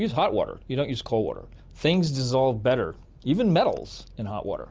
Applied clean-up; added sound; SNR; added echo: none; none; none; none.